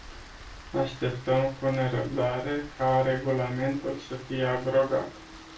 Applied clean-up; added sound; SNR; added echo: none; Rain; 18 dB; reverberation time 0.2 s.